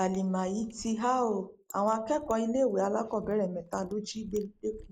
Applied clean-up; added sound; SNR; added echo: neural mask model Resemble Enhance denoiser.